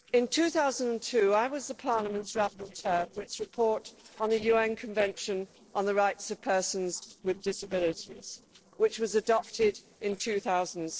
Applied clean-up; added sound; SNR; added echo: neural separator model SepFormer DNS4.